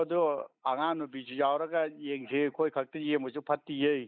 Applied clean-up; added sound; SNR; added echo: neural mask model Resemble Enhance denoiser.